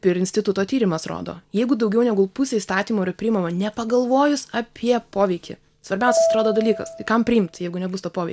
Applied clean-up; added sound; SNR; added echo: none; Piano; 3 dB; none.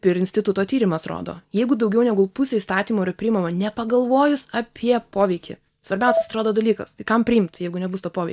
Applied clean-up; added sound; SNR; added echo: neural mask model DeepFilterNet 3.